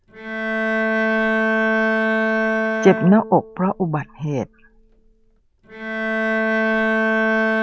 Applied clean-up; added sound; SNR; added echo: none; Bowed string instrument; -3 dB; none.